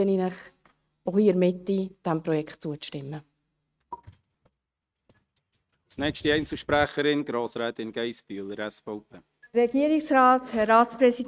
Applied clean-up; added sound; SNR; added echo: neural mask model RNNoise.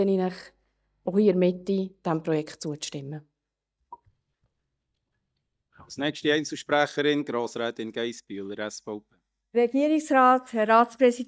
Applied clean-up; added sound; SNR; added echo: neural mask model DeepFilterNet 3.